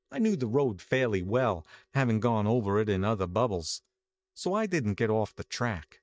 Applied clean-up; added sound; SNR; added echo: neural mask model DeepFilterNet 3.